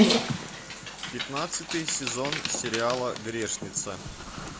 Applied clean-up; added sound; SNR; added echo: none; Dog; -2 dB; none.